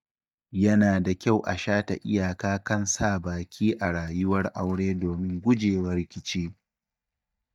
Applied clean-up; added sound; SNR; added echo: neural mask model DeepFilterNet 3.